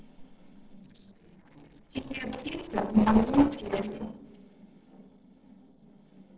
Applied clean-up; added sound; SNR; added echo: neural separator model SepFormer DNS4.